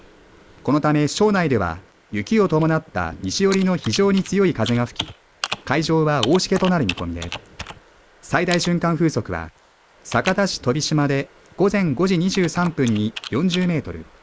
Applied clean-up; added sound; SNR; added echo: neural mask model Resemble Enhance denoiser.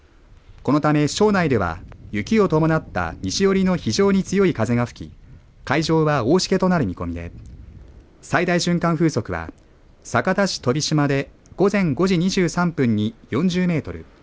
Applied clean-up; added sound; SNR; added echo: none; none; none; none.